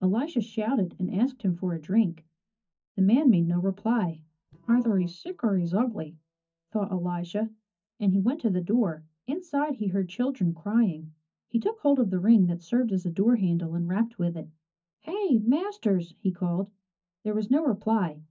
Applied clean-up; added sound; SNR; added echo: neural mask model DeepFilterNet 3.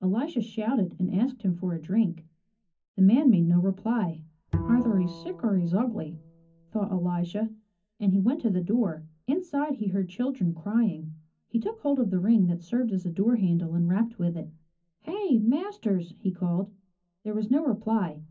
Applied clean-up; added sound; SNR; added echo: none; Bowed string instrument; 11 dB; reverberation time 0.4 s.